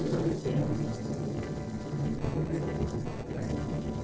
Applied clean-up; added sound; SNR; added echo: neural separator model SepFormer DNS4.